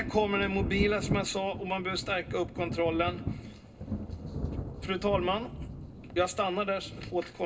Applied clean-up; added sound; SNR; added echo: none; Thunder; 6 dB; reverberation time 0.2 s.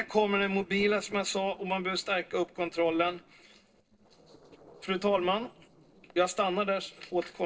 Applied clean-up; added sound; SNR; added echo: neural separator model SepFormer DNS4.